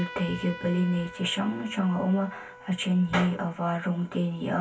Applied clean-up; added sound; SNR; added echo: none; Trumpet; 17 dB; reverberation time 0.1 s.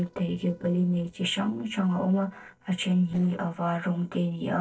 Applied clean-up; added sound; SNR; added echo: neural separator model SepFormer DNS4.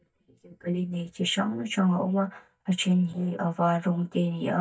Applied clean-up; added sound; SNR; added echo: neural mask model DeepFilterNet 3.